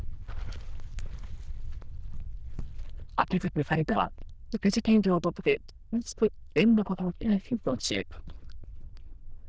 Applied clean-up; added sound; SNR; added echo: neural diffusion model UNIVERSE++.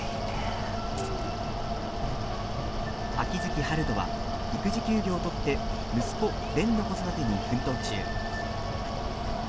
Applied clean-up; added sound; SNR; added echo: none; Mechanical fan; -1 dB; none.